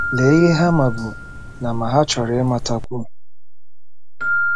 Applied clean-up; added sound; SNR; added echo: none; Keyboard (musical) + Drip; 4 dB; none.